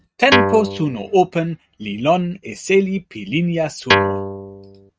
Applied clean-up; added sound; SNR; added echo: neural mask model RNNoise.